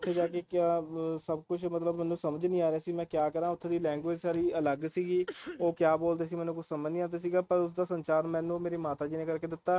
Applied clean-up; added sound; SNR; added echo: neural mask model RNNoise.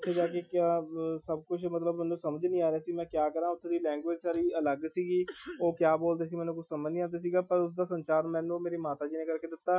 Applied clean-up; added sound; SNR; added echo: classical method Wiener filter.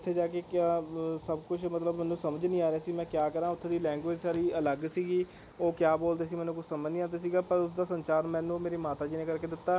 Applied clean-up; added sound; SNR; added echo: none; none; none; none.